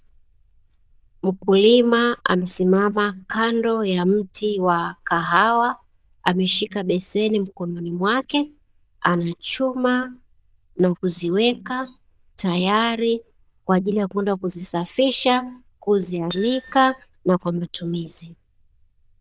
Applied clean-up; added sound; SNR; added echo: neural diffusion model UNIVERSE++.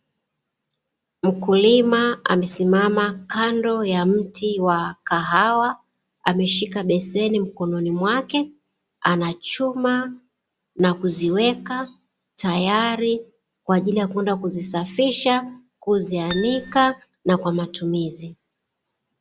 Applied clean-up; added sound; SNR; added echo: none; Acoustic guitar; 12 dB; none.